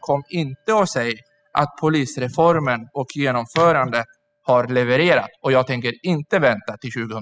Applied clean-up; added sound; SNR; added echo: classical method spectral subtraction.